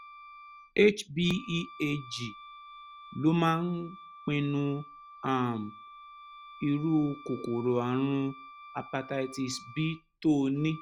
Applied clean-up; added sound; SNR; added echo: none; Wind instrument, woodwind instrument; 18 dB; none.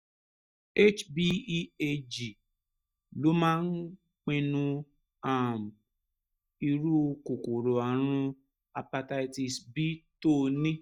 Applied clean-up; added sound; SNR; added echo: neural mask model DeepFilterNet 3.